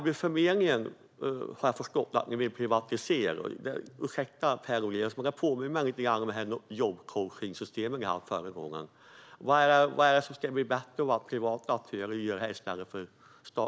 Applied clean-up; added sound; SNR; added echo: none; none; none; none.